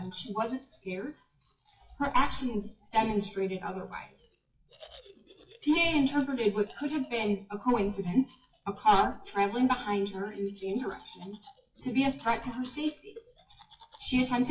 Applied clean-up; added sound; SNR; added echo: classical method WPE with log-MMSE.